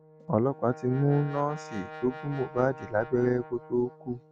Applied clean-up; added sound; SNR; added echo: none; Brass instrument; 16 dB; none.